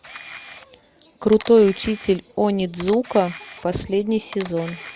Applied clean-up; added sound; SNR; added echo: none; Camera; 19 dB; none.